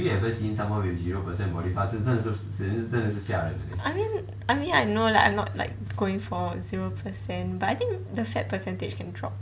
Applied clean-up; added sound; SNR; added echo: none; Wind; 19 dB; none.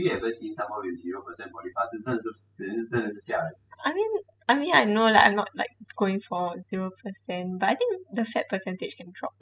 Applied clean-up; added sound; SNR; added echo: classical method spectral subtraction.